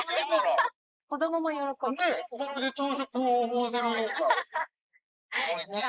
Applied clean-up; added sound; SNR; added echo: neural mask model Resemble Enhance denoiser.